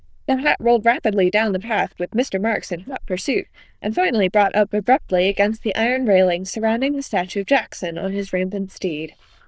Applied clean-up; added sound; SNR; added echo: neural diffusion model UNIVERSE++.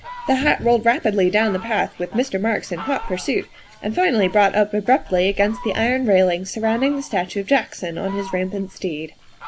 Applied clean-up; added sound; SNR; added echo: none; Fowl; 17 dB; none.